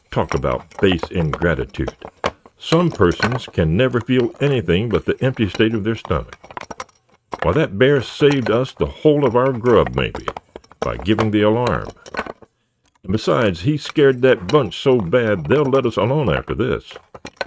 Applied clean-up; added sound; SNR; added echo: neural mask model RNNoise.